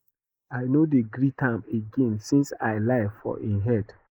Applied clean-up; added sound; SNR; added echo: neural mask model Resemble Enhance denoiser.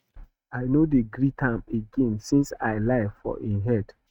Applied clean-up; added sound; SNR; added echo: neural mask model RNNoise.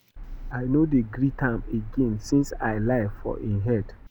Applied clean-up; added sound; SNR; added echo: none; Car; 11 dB; none.